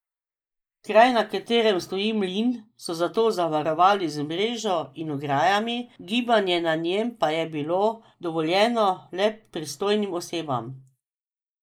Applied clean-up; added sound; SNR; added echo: neural mask model Resemble Enhance denoiser.